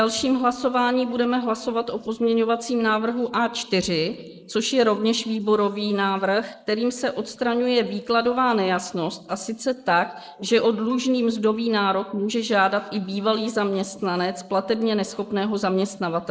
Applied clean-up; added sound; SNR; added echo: neural mask model Resemble Enhance denoiser.